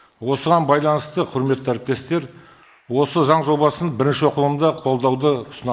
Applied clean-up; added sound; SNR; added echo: neural mask model Resemble Enhance denoiser.